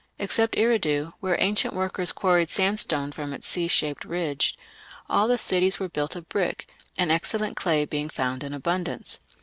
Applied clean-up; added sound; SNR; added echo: neural separator model SepFormer DNS4.